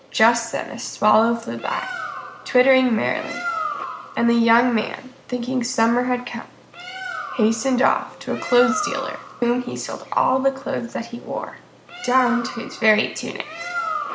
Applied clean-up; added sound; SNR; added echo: none; Bird; 11 dB; none.